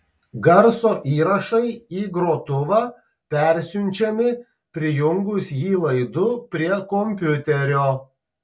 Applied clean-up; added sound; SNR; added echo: none; none; none; none.